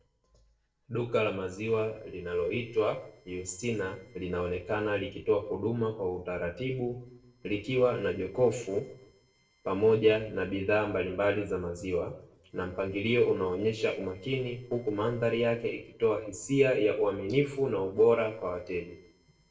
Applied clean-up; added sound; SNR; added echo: neural separator model SepFormer DNS4.